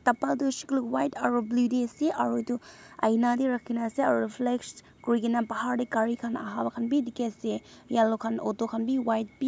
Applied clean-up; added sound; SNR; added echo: none; none; none; none.